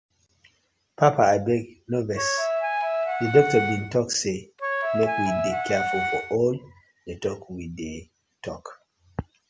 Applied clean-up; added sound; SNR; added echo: none; Wind instrument, woodwind instrument; 0 dB; none.